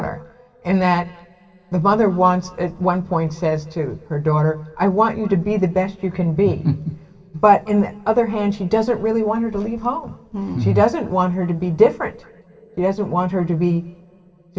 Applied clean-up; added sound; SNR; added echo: none; none; none; reverberation time 2.7 s.